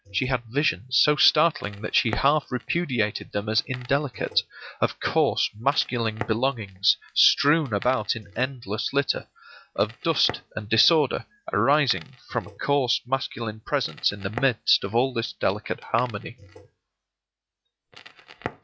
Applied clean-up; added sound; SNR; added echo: classical method log-MMSE.